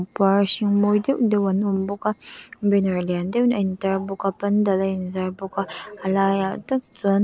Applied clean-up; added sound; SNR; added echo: neural separator model SepFormer DNS4.